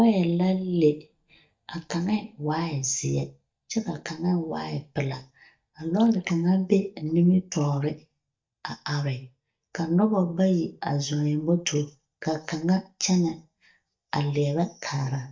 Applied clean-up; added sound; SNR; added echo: neural mask model DeepFilterNet 3.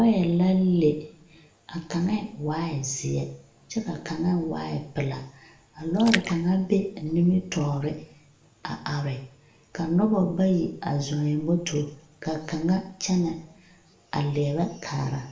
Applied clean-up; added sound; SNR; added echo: none; Splash, splatter; 10 dB; reverberation time 0.5 s.